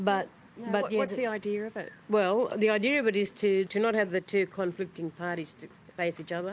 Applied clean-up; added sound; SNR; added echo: none; none; none; none.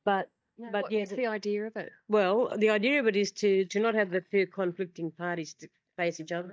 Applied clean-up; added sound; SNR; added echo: neural mask model DeepFilterNet 3.